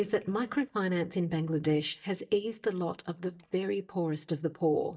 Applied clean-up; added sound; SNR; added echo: neural mask model DeepFilterNet 3.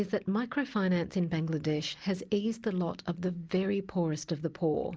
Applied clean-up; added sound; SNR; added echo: none; none; none; none.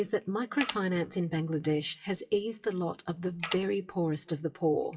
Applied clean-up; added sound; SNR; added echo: classical method WPE with log-MMSE.